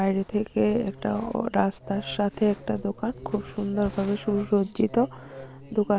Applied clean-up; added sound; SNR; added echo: none; none; none; none.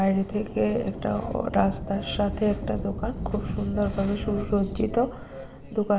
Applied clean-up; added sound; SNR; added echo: none; Thunder / Rain; 8 dB; reverberation time 1.6 s.